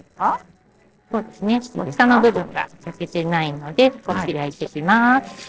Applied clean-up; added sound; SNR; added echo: neural separator model SepFormer DNS4.